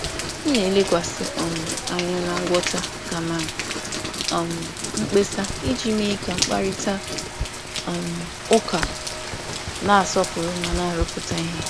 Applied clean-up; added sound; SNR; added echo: none; Rain + Writing; 4 dB; none.